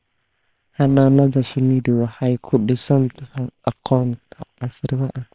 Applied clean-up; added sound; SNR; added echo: neural separator model SepFormer WHAM!.